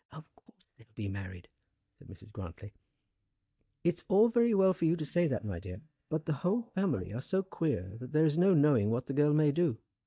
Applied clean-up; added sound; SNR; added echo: neural mask model DeepFilterNet 3.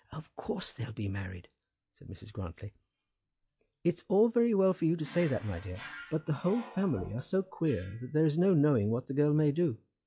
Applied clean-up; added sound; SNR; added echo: classical method log-MMSE.